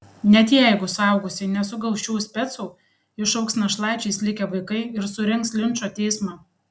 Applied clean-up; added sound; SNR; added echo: none; none; none; none.